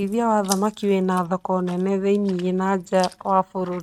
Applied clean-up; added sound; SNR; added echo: neural mask model RNNoise.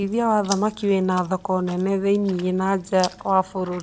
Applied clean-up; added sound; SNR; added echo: none; Chewing, mastication; 16 dB; none.